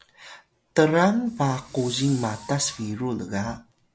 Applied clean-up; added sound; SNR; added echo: none; Fireworks; 19 dB; none.